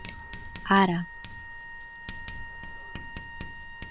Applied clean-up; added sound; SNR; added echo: none; Wind instrument, woodwind instrument + Writing; 8 dB; none.